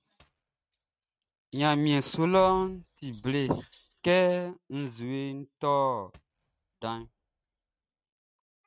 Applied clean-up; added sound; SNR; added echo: neural mask model RNNoise.